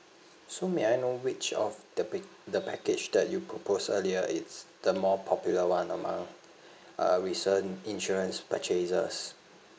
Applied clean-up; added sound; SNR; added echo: none; none; none; none.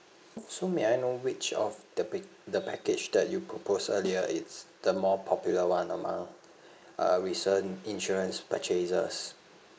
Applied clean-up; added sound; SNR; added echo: neural mask model Resemble Enhance denoiser.